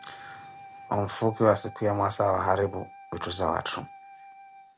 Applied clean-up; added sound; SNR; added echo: none; Wind instrument, woodwind instrument; 19 dB; none.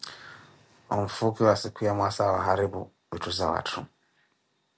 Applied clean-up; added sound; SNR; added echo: none; none; none; none.